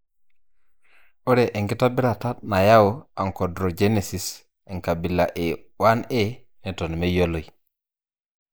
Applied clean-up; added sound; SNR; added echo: neural mask model Resemble Enhance denoiser.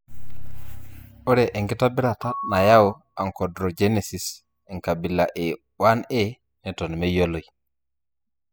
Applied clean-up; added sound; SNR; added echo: classical method spectral subtraction.